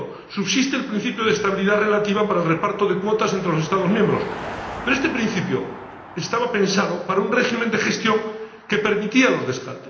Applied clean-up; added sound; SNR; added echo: none; Car passing by; 17 dB; reverberation time 0.8 s.